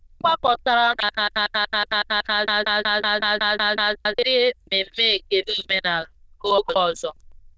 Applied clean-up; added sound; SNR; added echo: neural diffusion model UNIVERSE++.